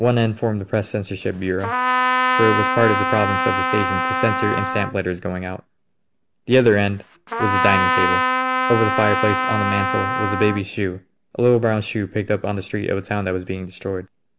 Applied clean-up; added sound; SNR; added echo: none; Trumpet; -1 dB; none.